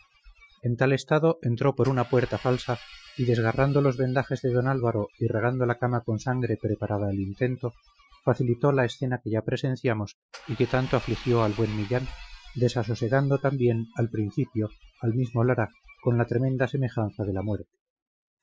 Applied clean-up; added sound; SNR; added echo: classical method Wiener filter.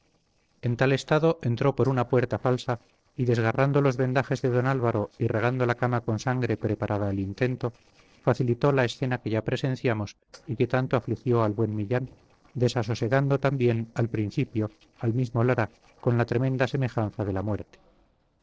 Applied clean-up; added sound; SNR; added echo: neural separator model SepFormer DNS4.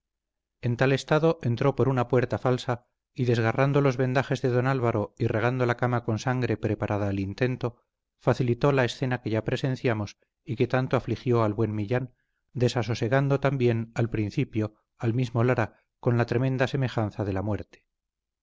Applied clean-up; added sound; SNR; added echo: none; none; none; none.